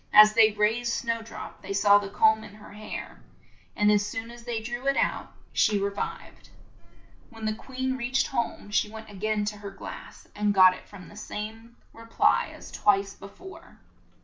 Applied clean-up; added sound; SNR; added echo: none; Sliding door; 18 dB; none.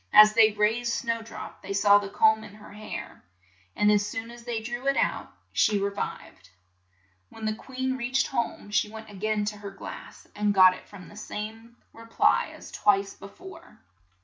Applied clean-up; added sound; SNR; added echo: none; none; none; none.